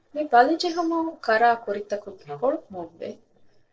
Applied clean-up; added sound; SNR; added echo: neural separator model SepFormer DNS4.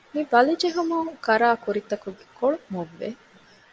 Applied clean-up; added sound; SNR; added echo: none; none; none; none.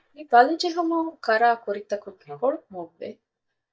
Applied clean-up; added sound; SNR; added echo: neural mask model DeepFilterNet 3.